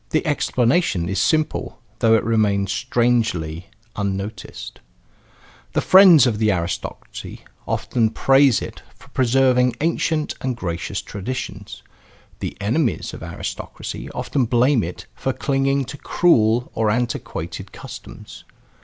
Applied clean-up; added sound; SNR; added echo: none; none; none; none.